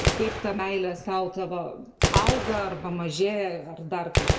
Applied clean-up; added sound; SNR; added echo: none; Gunshot, gunfire; 0 dB; reverberation time 0.6 s.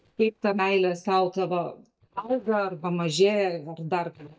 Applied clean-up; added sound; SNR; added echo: neural mask model DeepFilterNet 3.